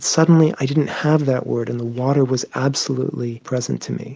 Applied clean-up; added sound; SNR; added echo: none; none; none; none.